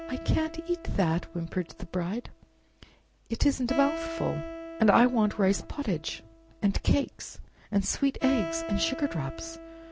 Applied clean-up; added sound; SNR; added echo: none; Acoustic guitar; 12 dB; none.